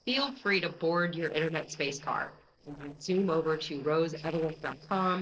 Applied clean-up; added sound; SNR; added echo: neural separator model SepFormer DNS4.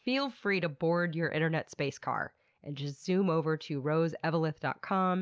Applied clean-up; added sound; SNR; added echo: none; none; none; none.